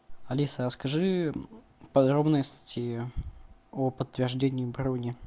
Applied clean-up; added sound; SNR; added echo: none; none; none; none.